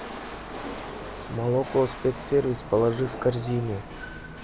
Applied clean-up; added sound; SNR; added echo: none; Rattle / Chatter / Hiss / Engine / Mechanisms; 10 dB; none.